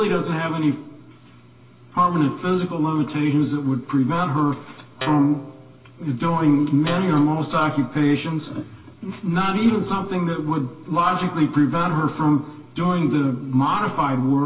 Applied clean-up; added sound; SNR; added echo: none; Guitar; 13 dB; reverberation time 0.2 s.